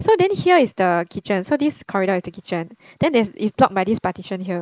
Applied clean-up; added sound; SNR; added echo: neural mask model Resemble Enhance denoiser.